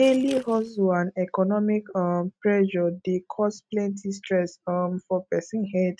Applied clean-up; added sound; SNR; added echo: neural mask model RNNoise.